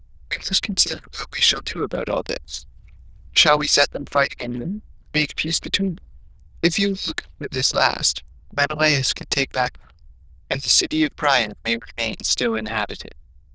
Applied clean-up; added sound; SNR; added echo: neural diffusion model UNIVERSE++.